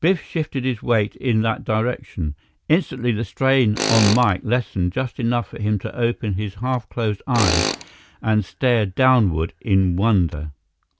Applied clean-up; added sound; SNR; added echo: none; Tools; 9 dB; none.